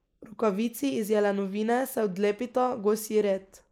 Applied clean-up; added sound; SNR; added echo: neural mask model Resemble Enhance denoiser.